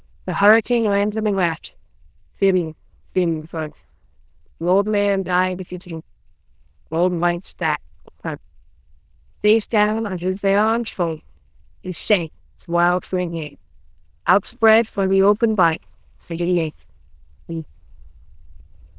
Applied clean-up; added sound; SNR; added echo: neural diffusion model UNIVERSE++.